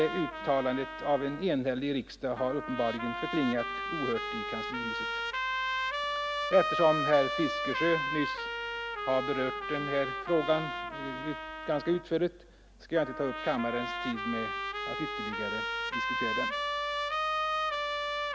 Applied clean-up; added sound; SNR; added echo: none; Trumpet; 2 dB; none.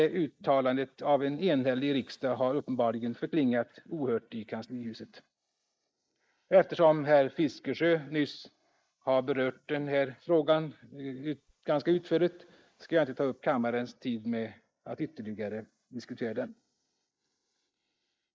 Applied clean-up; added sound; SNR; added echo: neural mask model Resemble Enhance denoiser.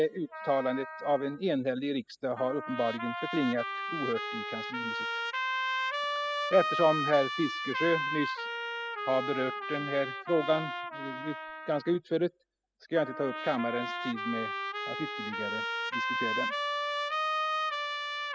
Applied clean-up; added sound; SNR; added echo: classical method spectral subtraction.